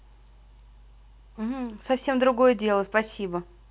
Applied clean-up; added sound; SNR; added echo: none; none; none; none.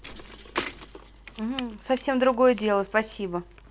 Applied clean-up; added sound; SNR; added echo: none; Bicycle; 14 dB; none.